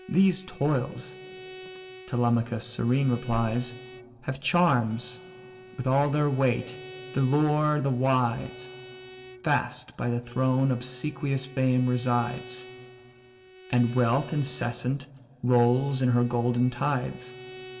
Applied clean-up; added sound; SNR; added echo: none; Bowed string instrument; 19 dB; reverberation time 2.9 s.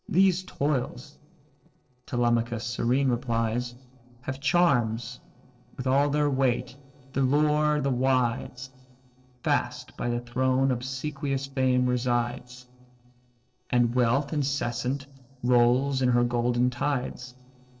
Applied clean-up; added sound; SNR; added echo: neural separator model SepFormer DNS4.